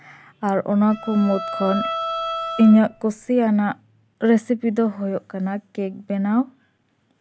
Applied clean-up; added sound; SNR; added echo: none; Bowed string instrument; 8 dB; none.